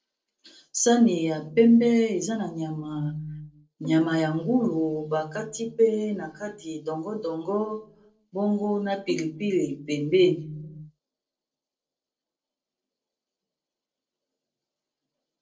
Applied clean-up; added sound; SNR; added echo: neural separator model SepFormer DNS4.